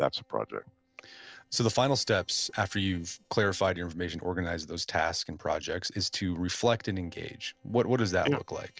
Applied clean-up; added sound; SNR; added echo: neural separator model SepFormer DNS4.